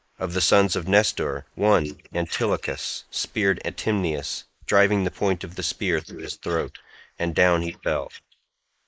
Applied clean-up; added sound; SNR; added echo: neural mask model Resemble Enhance denoiser.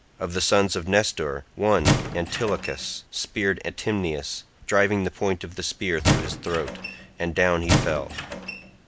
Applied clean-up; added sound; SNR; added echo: none; Squeak / Wood; 0 dB; none.